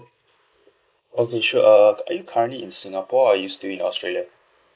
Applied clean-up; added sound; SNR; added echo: neural mask model Resemble Enhance denoiser.